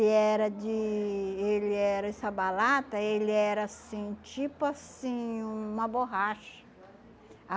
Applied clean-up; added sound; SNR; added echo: none; none; none; none.